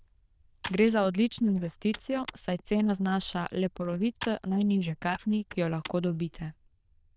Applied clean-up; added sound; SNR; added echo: neural diffusion model UNIVERSE++.